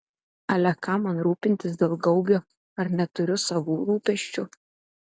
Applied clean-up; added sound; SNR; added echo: none; none; none; none.